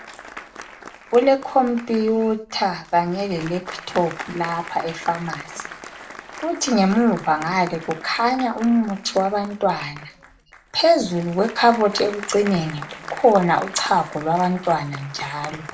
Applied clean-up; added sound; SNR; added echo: none; Applause; 16 dB; reverberation time 0.3 s.